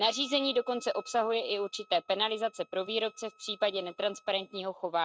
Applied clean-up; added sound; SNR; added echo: neural mask model RNNoise.